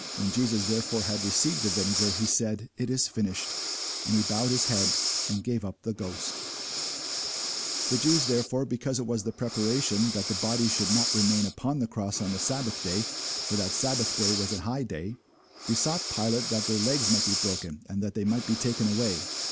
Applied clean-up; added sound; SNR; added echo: none; Breathing; 3 dB; none.